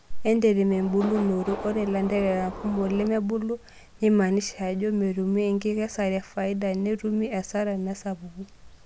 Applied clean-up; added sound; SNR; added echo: none; Subway, metro, underground; 11 dB; none.